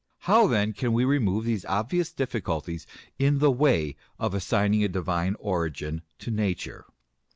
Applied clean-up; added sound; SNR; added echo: none; none; none; none.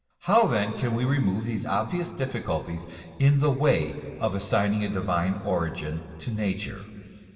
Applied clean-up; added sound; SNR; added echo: none; none; none; reverberation time 2.3 s.